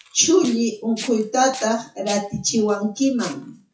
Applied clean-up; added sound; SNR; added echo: classical method WPE with log-MMSE.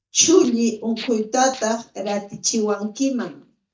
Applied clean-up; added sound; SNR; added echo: neural mask model DeepFilterNet 3.